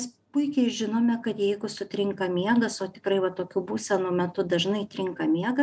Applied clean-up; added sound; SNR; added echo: none; none; none; none.